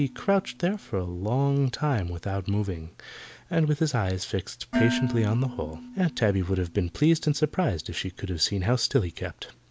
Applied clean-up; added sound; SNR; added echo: none; Dishes, pots, and pans; 12 dB; none.